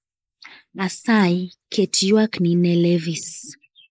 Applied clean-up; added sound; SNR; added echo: neural mask model Resemble Enhance denoiser.